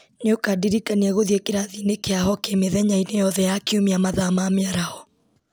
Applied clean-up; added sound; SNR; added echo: none; none; none; none.